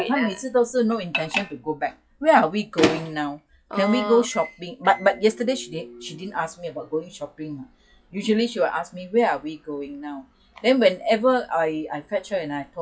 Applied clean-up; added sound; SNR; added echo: classical method log-MMSE.